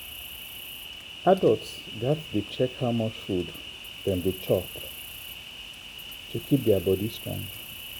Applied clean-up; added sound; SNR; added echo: none; Cricket; 12 dB; none.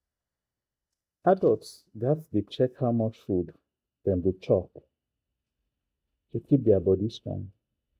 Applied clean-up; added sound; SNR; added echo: neural mask model DeepFilterNet 3.